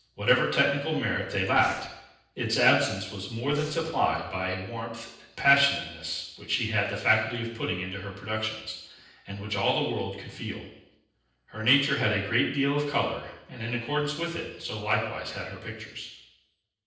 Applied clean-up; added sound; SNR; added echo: neural separator model SepFormer DNS4.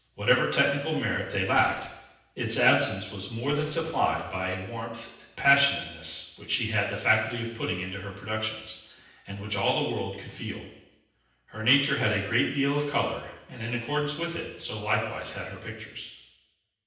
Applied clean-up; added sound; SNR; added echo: none; Breathing; 16 dB; reverberation time 0.9 s.